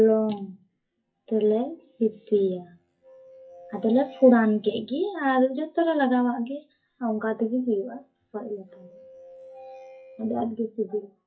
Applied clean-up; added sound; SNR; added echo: classical method WPE with log-MMSE.